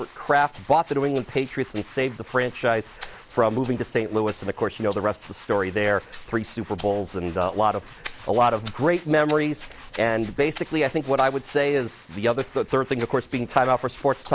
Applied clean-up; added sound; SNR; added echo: neural mask model Resemble Enhance denoiser.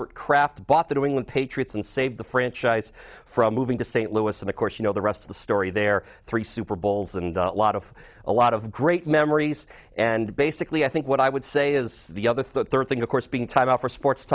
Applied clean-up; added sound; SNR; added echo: none; none; none; none.